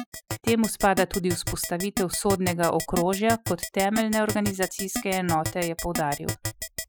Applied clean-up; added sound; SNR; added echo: classical method Wiener filter.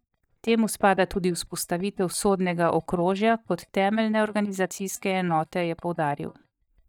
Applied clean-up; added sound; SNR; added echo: neural mask model DeepFilterNet 3.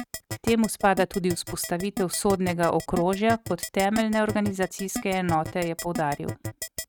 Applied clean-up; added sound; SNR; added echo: neural mask model RNNoise.